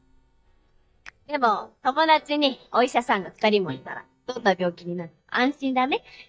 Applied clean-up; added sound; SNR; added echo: neural mask model DeepFilterNet 3.